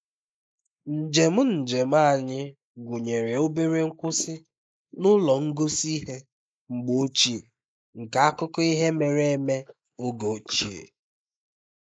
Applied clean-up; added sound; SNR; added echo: neural mask model Resemble Enhance denoiser.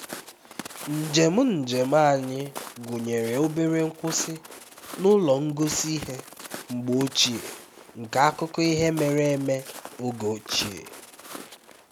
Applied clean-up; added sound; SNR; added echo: none; Walk, footsteps; 15 dB; none.